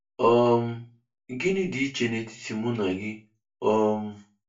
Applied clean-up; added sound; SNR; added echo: none; none; none; reverberation time 0.3 s.